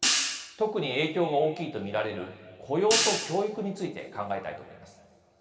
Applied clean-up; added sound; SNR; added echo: none; Hi-hat; 2 dB; reverberation time 2.2 s.